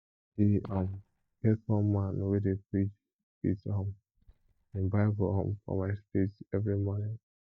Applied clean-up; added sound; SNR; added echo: neural mask model DeepFilterNet 3.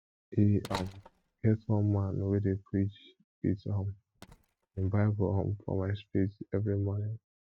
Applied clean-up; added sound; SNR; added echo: neural mask model RNNoise.